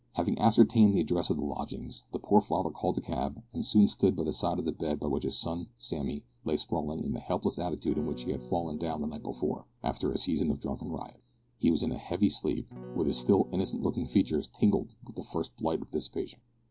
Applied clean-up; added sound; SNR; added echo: none; Electric guitar / Strum; 14 dB; none.